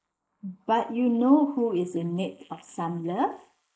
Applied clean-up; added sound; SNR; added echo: neural mask model Resemble Enhance denoiser.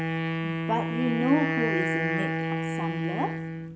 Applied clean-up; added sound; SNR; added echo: none; Wind instrument, woodwind instrument; -2 dB; none.